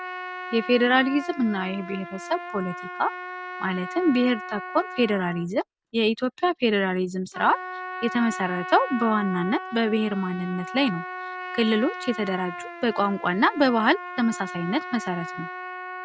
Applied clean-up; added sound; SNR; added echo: none; Trumpet; 11 dB; none.